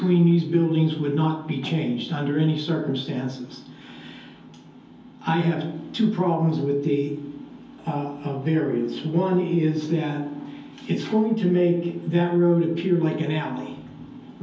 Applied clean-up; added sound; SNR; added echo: none; none; none; reverberation time 0.5 s.